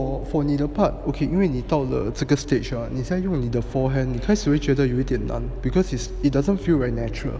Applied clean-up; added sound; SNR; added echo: none; none; none; none.